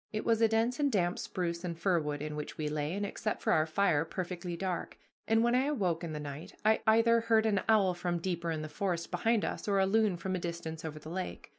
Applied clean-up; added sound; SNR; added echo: none; none; none; none.